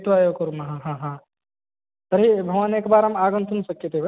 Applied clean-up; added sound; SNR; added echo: none; none; none; none.